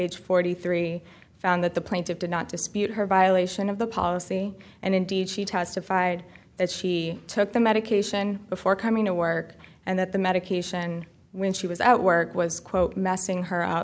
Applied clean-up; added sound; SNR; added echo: none; none; none; none.